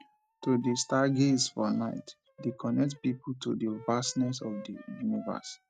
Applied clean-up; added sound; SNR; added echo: neural mask model RNNoise.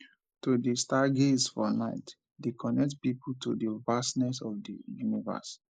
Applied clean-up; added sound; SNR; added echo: neural mask model Resemble Enhance denoiser.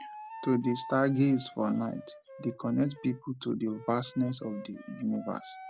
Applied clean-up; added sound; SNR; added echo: none; Wind instrument, woodwind instrument; 16 dB; none.